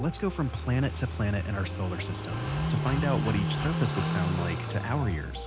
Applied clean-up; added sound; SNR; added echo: none; Car passing by / Idling; 1 dB; none.